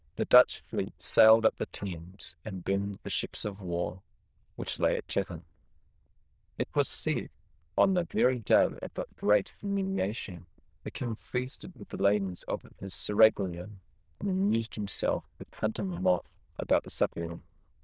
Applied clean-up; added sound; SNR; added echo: neural diffusion model UNIVERSE++.